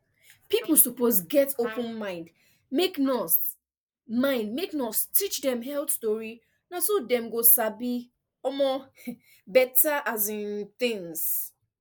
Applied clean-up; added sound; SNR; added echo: neural mask model Resemble Enhance denoiser.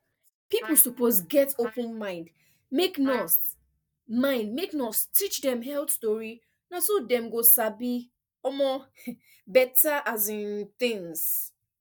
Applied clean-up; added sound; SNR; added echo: neural mask model DeepFilterNet 3.